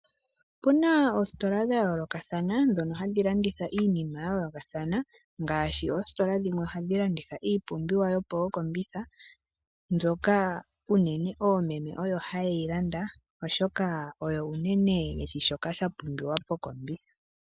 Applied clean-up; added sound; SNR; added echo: none; none; none; none.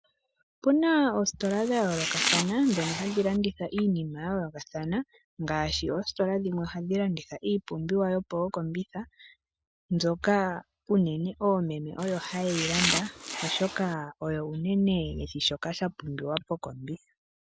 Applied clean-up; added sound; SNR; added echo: none; Domestic sounds, home sounds; 3 dB; none.